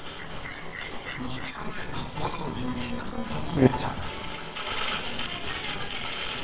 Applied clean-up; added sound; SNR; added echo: neural separator model SepFormer WHAMR!.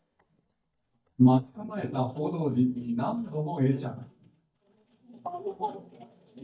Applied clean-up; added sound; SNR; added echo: neural mask model DeepFilterNet 3.